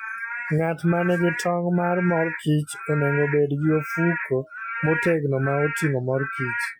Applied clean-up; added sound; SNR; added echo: classical method Wiener filter.